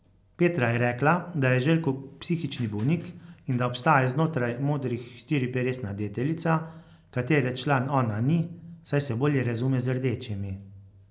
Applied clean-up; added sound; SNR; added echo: none; none; none; none.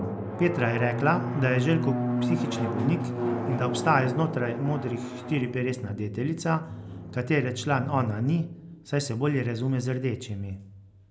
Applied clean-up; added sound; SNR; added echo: none; Drum; 5 dB; none.